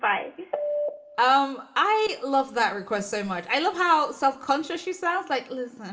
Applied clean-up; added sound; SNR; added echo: none; none; none; reverberation time 1.7 s.